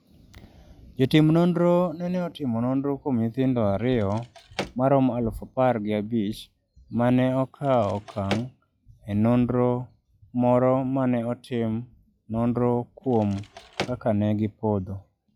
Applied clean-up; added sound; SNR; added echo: classical method log-MMSE.